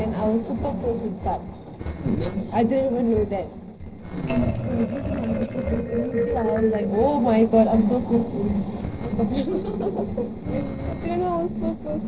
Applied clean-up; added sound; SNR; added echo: neural separator model SepFormer DNS4.